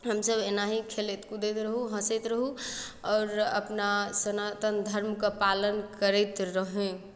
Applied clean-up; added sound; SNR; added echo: none; none; none; none.